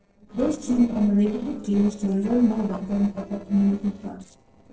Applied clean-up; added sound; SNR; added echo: neural separator model SepFormer DNS4.